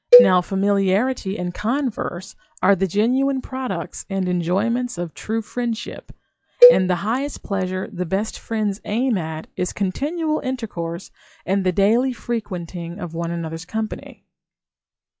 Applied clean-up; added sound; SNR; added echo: classical method log-MMSE.